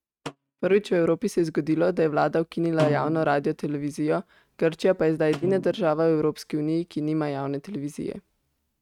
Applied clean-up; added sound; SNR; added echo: neural mask model RNNoise.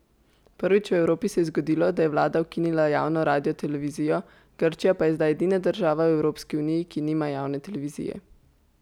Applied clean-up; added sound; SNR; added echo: none; none; none; none.